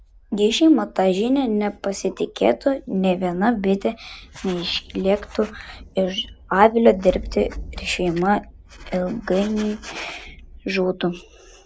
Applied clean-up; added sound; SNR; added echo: none; Thunder; 19 dB; none.